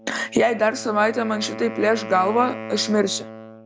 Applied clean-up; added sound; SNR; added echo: none; Wind instrument, woodwind instrument; 12 dB; none.